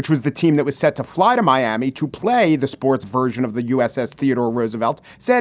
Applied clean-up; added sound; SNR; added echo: none; none; none; none.